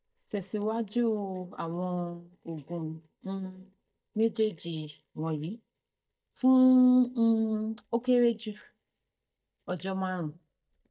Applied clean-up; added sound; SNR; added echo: neural mask model DeepFilterNet 3.